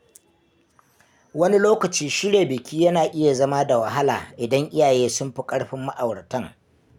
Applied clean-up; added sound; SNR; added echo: none; none; none; none.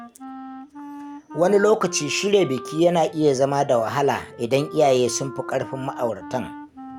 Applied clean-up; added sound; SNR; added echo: none; Wind instrument, woodwind instrument; 16 dB; none.